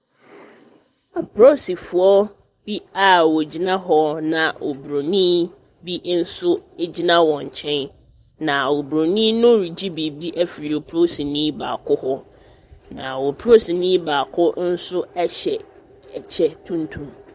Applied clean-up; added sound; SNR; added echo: none; none; none; none.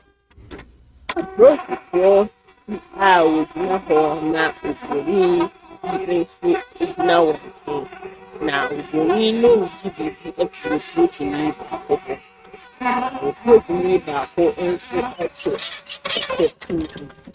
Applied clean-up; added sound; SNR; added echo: neural mask model RNNoise.